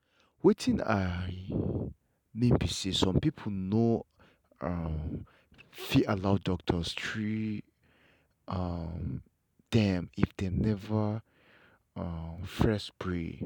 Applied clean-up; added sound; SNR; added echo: none; none; none; none.